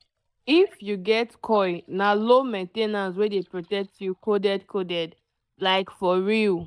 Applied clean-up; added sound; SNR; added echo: neural mask model DeepFilterNet 3.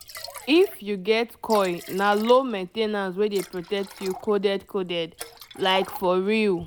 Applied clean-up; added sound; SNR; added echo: none; Liquid; 18 dB; none.